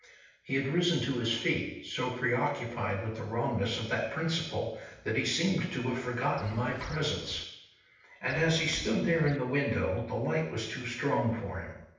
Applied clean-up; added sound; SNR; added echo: neural separator model SepFormer DNS4.